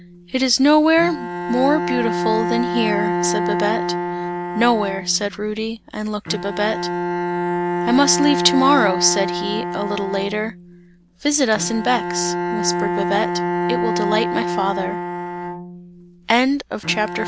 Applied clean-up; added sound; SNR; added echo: none; Bowed string instrument; 3 dB; none.